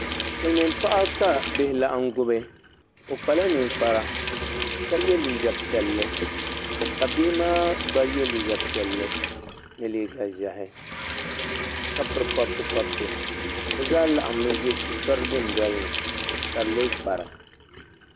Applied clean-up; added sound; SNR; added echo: none; Sink (filling or washing) / Water tap, faucet; 1 dB; none.